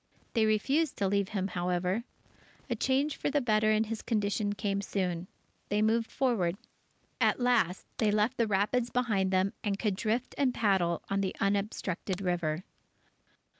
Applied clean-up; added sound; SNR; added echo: none; Crack; 17 dB; none.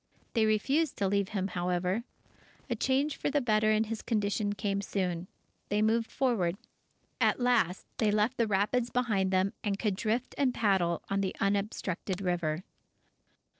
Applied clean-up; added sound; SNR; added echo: neural separator model SepFormer DNS4.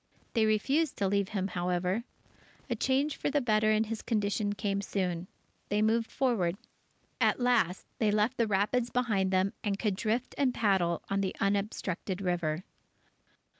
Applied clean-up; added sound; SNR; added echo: none; none; none; none.